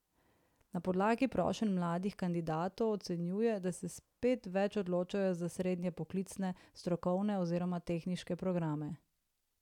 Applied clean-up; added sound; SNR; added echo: none; none; none; none.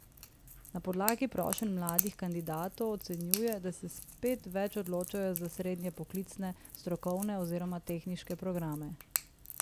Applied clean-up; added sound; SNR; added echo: none; Crack / Crackle; 5 dB; none.